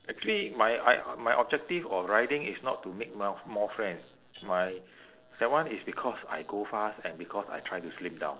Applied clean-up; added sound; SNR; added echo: neural separator model SepFormer DNS4.